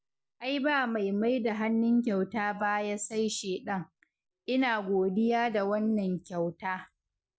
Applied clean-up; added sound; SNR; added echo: none; none; none; none.